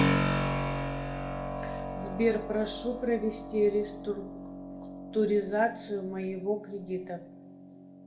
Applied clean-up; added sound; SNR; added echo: none; Keyboard (musical); 3 dB; reverberation time 0.5 s.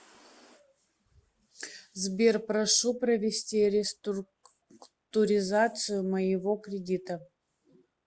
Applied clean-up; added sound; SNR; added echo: none; none; none; none.